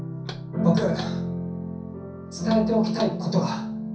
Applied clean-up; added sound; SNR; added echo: none; Knock; 20 dB; reverberation time 0.6 s.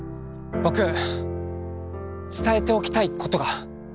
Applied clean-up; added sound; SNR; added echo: none; none; none; none.